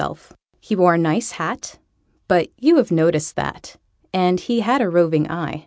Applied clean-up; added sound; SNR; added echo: none; none; none; none.